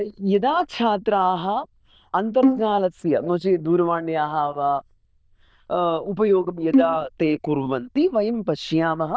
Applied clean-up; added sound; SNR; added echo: neural diffusion model UNIVERSE++.